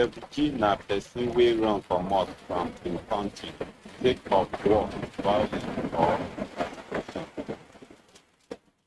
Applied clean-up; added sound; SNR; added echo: neural mask model RNNoise.